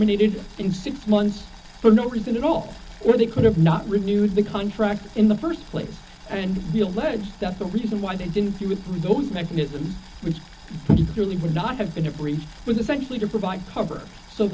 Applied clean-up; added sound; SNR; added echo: none; Boiling; 19 dB; reverberation time 0.4 s.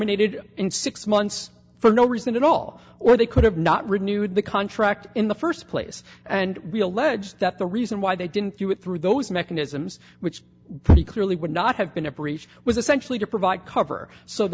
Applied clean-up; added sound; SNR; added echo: none; none; none; none.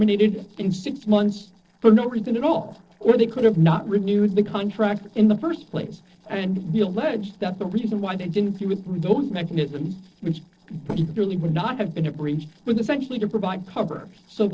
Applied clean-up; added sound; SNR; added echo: neural separator model SepFormer DNS4.